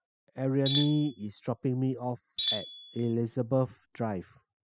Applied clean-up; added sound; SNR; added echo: classical method spectral subtraction.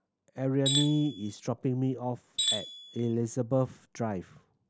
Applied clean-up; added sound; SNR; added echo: none; Tools; 1 dB; none.